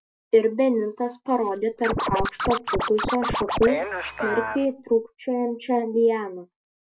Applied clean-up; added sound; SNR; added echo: none; Scratching (performance technique); 4 dB; none.